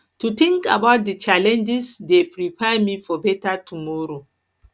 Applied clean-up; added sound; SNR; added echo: none; none; none; none.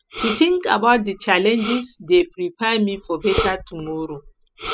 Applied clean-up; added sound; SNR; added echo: classical method spectral subtraction.